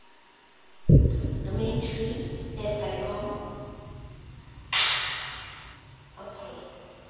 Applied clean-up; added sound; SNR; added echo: none; Boom; -5 dB; reverberation time 2.1 s.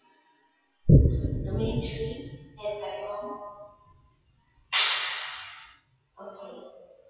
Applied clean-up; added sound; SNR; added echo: classical method WPE with log-MMSE.